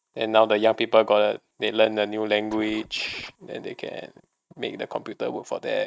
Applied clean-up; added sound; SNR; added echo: neural mask model RNNoise.